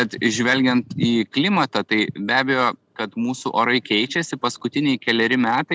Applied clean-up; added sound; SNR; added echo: none; none; none; none.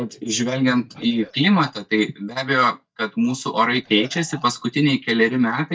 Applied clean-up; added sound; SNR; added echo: neural mask model DeepFilterNet 3.